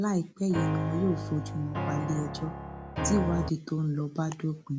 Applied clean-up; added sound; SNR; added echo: none; Piano; 3 dB; none.